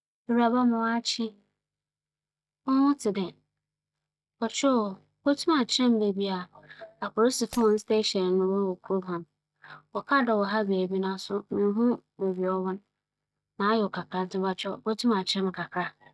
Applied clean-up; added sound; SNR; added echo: neural mask model RNNoise.